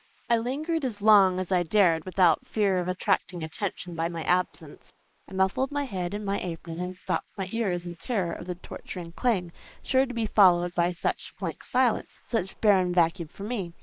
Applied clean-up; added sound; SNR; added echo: neural mask model Resemble Enhance denoiser.